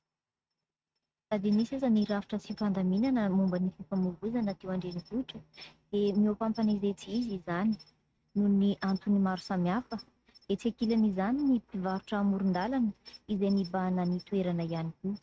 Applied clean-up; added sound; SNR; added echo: neural mask model RNNoise.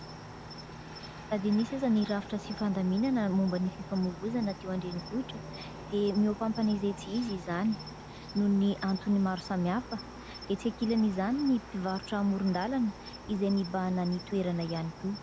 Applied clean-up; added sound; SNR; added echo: none; Cricket; 13 dB; none.